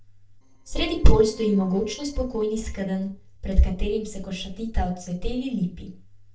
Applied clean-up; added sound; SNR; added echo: neural separator model SepFormer DNS4.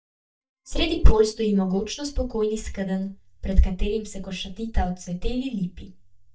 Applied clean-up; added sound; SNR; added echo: neural mask model DeepFilterNet 3.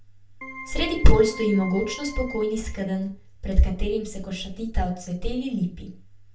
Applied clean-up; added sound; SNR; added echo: none; Keyboard (musical); 16 dB; reverberation time 0.4 s.